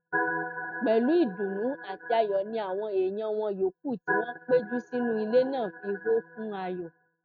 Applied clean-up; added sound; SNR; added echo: neural mask model RNNoise.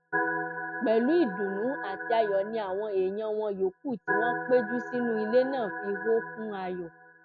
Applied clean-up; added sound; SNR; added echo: none; Organ; 7 dB; none.